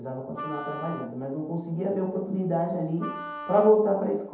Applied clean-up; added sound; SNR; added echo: none; Wind instrument, woodwind instrument; 13 dB; reverberation time 0.8 s.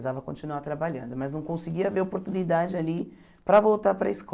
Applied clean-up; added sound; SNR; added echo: none; none; none; none.